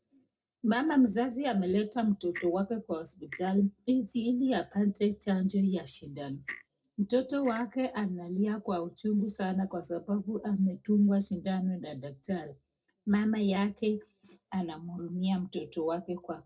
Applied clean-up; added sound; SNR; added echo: neural separator model SepFormer DNS4.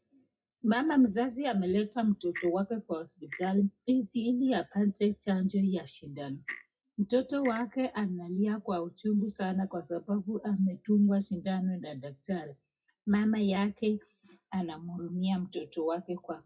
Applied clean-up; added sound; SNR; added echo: classical method WPE with log-MMSE.